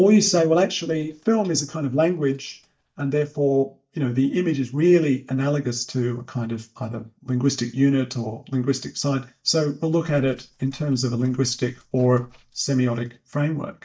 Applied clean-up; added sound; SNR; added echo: neural mask model DeepFilterNet 3.